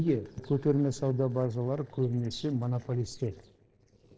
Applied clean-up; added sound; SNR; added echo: neural separator model SepFormer DNS4.